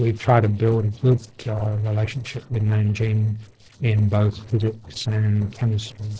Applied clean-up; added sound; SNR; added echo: neural separator model SepFormer DNS4.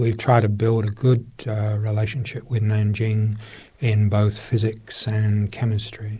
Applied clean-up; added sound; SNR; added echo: none; none; none; none.